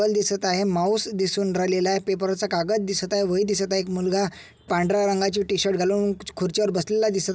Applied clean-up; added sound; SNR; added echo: none; none; none; none.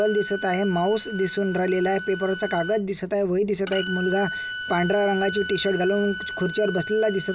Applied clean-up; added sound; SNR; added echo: none; Bowed string instrument; 9 dB; none.